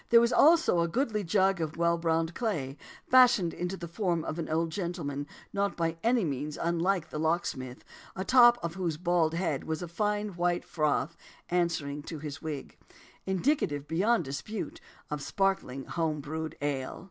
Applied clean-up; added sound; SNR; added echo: none; none; none; none.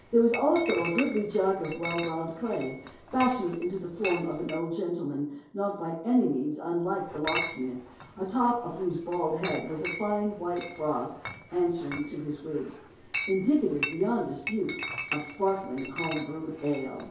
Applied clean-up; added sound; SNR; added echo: none; Chatter / Chink, clink; 11 dB; reverberation time 2.4 s.